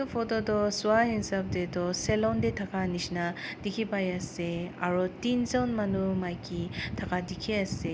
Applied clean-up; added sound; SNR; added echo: none; none; none; none.